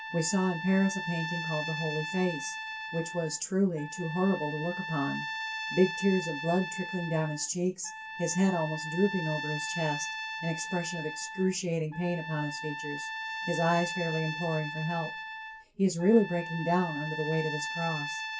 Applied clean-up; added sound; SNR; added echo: none; Trumpet; 7 dB; reverberation time 0.2 s.